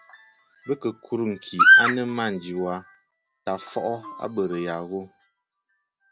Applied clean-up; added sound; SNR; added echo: none; none; none; none.